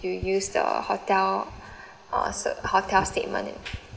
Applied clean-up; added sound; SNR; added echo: none; Writing; 19 dB; none.